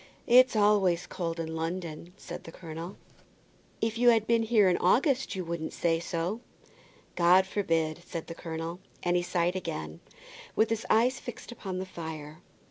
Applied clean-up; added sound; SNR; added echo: none; none; none; none.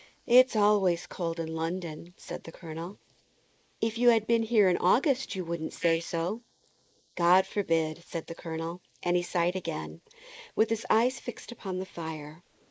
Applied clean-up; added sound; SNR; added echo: neural mask model Resemble Enhance denoiser.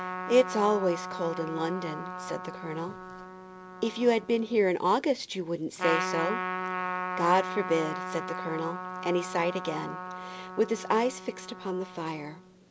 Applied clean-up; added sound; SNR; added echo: none; Trumpet; 7 dB; none.